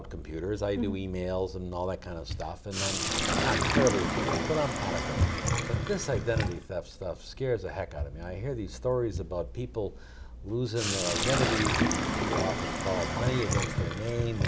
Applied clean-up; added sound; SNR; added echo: none; Sink (filling or washing); 0 dB; none.